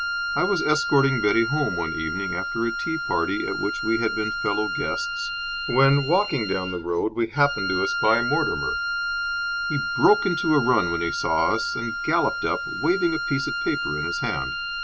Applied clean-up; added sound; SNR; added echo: none; Wind instrument, woodwind instrument; 3 dB; none.